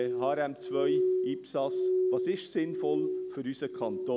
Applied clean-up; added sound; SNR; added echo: none; Glass; -2 dB; none.